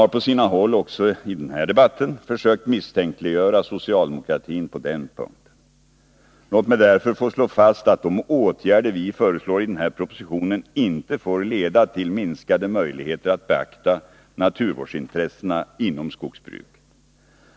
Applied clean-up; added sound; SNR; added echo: none; none; none; none.